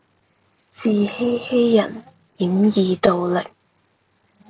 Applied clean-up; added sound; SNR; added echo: none; none; none; none.